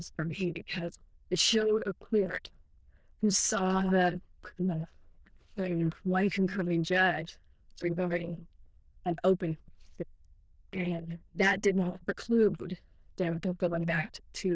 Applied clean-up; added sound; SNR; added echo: neural diffusion model UNIVERSE++.